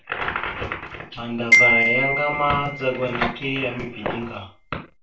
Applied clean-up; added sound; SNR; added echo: none; Glockenspiel; -3 dB; reverberation time 0.3 s.